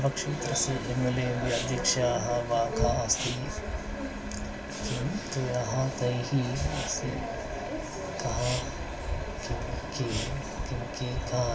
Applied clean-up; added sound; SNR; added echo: none; Respiratory sounds; 16 dB; reverberation time 0.2 s.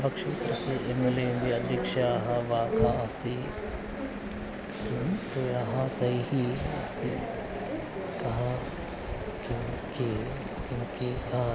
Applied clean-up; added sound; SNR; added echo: none; none; none; none.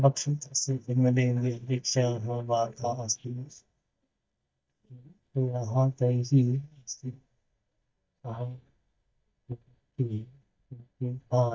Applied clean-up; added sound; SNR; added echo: neural mask model DeepFilterNet 3.